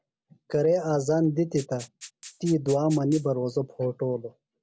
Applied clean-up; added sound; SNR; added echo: none; Rattle (instrument); 19 dB; none.